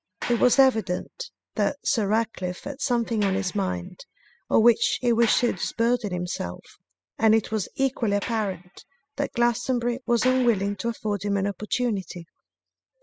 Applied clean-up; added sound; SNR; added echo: classical method spectral subtraction.